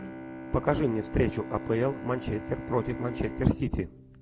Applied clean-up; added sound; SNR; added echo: none; Bowed string instrument; 10 dB; none.